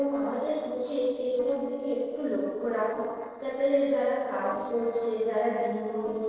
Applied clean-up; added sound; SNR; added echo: neural separator model SepFormer DNS4.